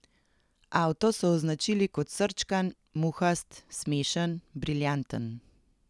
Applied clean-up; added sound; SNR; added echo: none; none; none; none.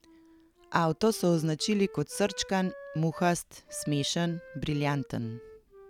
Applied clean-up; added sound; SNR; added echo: none; Wind instrument, woodwind instrument; 19 dB; none.